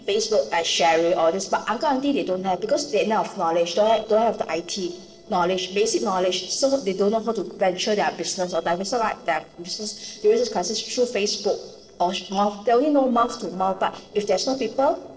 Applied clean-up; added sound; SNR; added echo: neural separator model SepFormer DNS4.